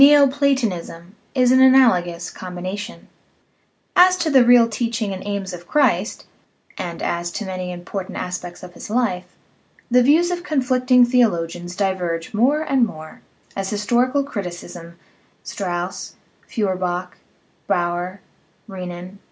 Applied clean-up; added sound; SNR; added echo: none; none; none; none.